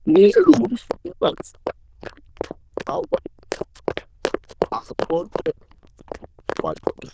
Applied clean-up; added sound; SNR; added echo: neural diffusion model UNIVERSE++.